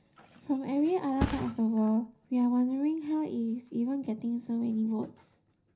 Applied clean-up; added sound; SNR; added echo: none; Thump, thud; 13 dB; reverberation time 0.4 s.